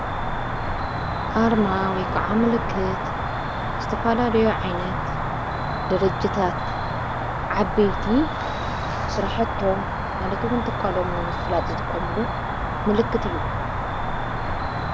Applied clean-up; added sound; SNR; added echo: none; Cricket; 0 dB; none.